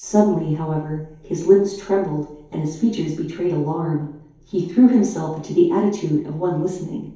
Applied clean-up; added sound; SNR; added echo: none; none; none; reverberation time 2.4 s.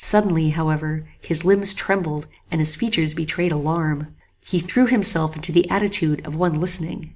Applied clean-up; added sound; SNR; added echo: none; none; none; none.